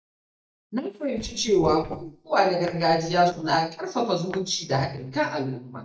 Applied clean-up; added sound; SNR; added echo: neural mask model DeepFilterNet 3.